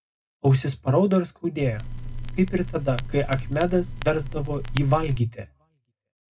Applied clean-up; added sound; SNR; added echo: none; Crackle; 7 dB; reverberation time 0.2 s.